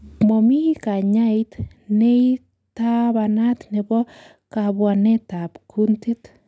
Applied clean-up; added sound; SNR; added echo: none; none; none; none.